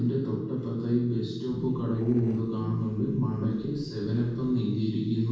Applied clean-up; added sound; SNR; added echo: neural separator model SepFormer DNS4.